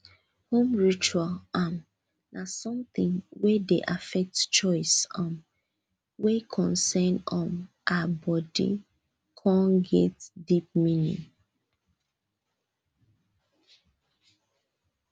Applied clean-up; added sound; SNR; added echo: none; none; none; none.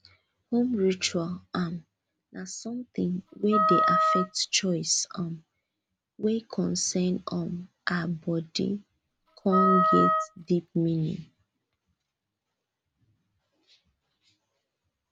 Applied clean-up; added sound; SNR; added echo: none; Wind instrument, woodwind instrument; -4 dB; none.